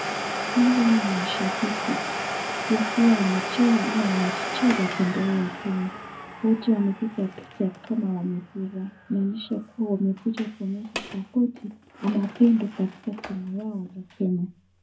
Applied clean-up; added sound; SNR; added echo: none; Domestic sounds, home sounds; 8 dB; reverberation time 0.4 s.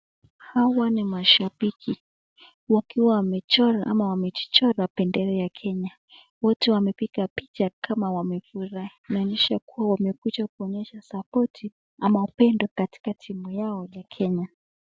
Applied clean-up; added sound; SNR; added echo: none; none; none; none.